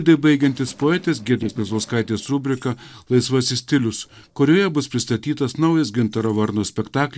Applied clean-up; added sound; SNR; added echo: neural separator model SepFormer DNS4.